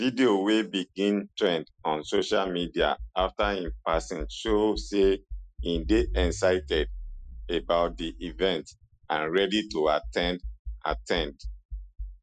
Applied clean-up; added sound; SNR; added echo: classical method Wiener filter.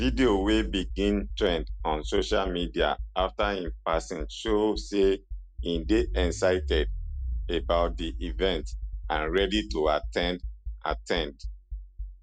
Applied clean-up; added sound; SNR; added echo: none; Accelerating, revving, vroom; 6 dB; none.